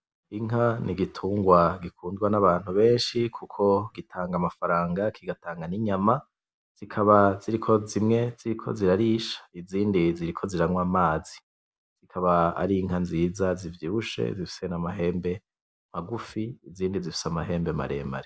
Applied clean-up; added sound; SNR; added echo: none; none; none; none.